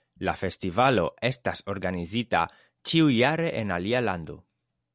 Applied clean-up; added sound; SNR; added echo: none; none; none; none.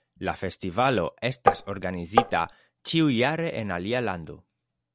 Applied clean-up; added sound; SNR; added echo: none; Tap; -4 dB; none.